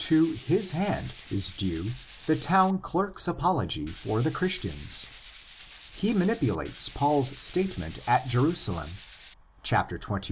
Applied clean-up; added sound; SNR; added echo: none; Tools; 14 dB; none.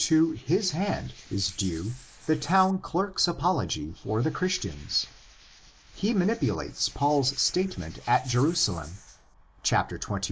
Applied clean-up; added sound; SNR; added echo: neural mask model Resemble Enhance denoiser.